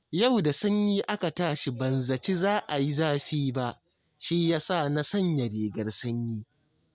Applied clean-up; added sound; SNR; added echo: none; none; none; none.